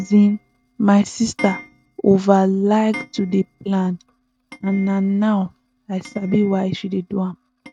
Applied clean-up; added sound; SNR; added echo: neural mask model RNNoise.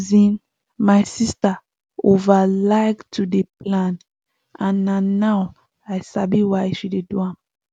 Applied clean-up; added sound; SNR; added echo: none; none; none; none.